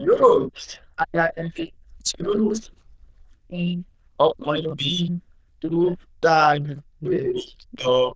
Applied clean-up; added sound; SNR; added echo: neural diffusion model UNIVERSE++.